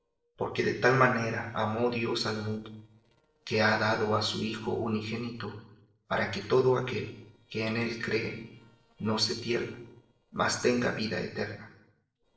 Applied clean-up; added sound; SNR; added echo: neural separator model SepFormer DNS4.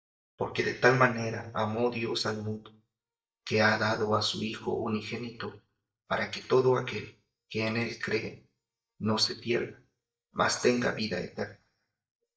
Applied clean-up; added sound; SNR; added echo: neural mask model DeepFilterNet 3.